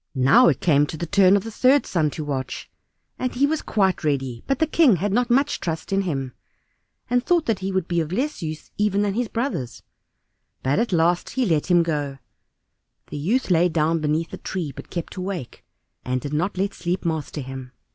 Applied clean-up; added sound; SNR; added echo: none; none; none; none.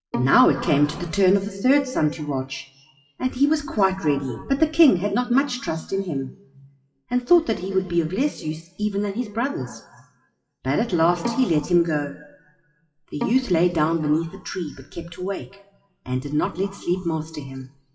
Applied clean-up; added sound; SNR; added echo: classical method WPE with log-MMSE.